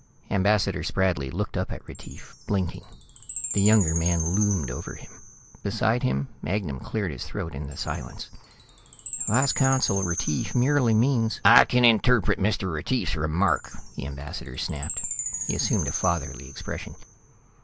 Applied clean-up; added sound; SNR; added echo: none; Chime; 11 dB; none.